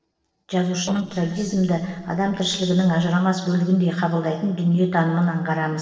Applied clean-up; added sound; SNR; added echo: neural separator model SepFormer DNS4.